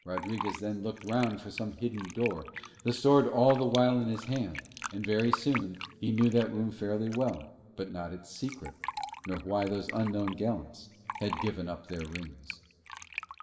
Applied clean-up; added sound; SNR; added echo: none; Fill (with liquid); 12 dB; reverberation time 2.9 s.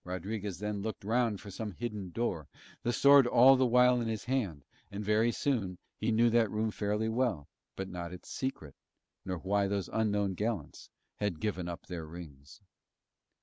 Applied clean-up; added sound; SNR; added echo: none; none; none; none.